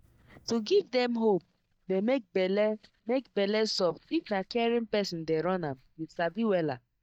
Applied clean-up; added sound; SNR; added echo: neural mask model DeepFilterNet 3.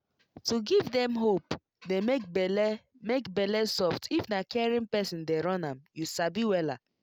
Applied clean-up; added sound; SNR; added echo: none; none; none; none.